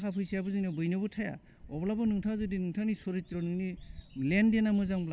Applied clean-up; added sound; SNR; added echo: none; none; none; none.